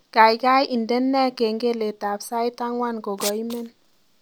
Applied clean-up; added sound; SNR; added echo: none; none; none; none.